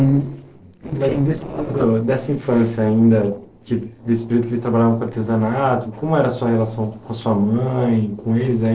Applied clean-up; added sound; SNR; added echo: neural separator model SepFormer DNS4.